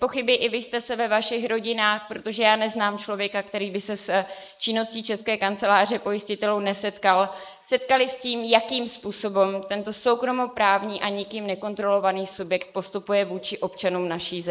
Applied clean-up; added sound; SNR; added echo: neural mask model Resemble Enhance denoiser.